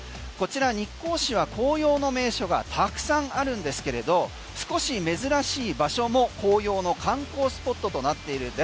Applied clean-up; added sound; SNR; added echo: none; none; none; none.